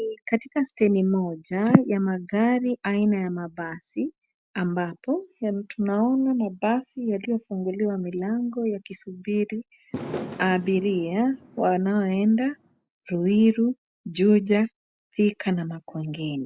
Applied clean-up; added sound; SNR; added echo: none; Fireworks; 14 dB; none.